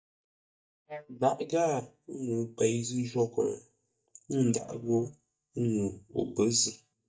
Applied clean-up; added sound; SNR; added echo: neural mask model DeepFilterNet 3.